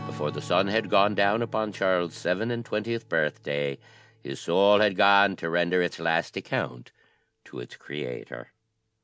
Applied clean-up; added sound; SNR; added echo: none; Strum; 20 dB; none.